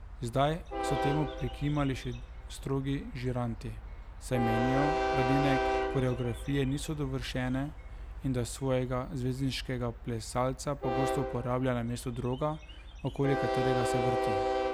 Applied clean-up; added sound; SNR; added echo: none; Train; 2 dB; none.